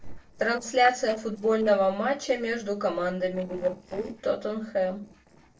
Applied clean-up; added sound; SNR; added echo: neural separator model SepFormer DNS4.